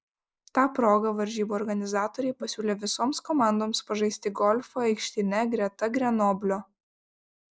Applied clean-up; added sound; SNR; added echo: neural mask model Resemble Enhance denoiser.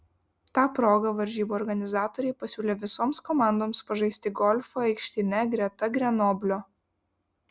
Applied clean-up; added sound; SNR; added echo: none; none; none; none.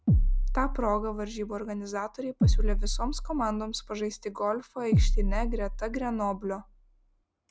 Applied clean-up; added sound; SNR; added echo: none; Bass drum; -4 dB; none.